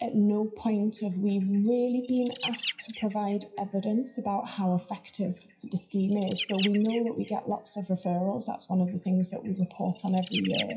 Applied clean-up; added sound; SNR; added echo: classical method WPE with log-MMSE.